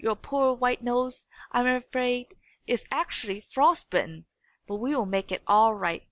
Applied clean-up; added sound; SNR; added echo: none; none; none; none.